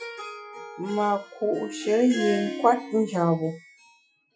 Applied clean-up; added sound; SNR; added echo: classical method Wiener filter.